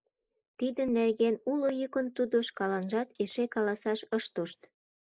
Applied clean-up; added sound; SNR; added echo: neural mask model Resemble Enhance denoiser.